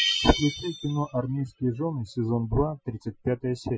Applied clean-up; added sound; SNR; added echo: classical method Wiener filter.